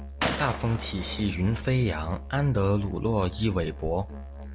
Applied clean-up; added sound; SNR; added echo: none; Gunshot, gunfire + Musical instrument; 8 dB; none.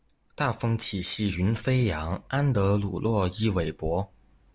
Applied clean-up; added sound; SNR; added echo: none; none; none; none.